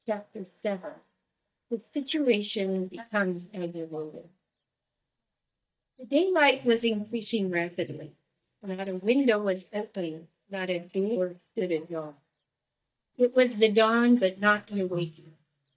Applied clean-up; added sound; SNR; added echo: neural mask model DeepFilterNet 3.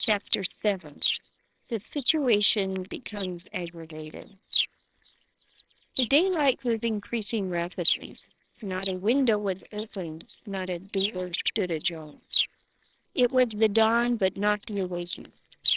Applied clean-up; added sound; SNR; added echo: neural separator model SepFormer WHAMR!.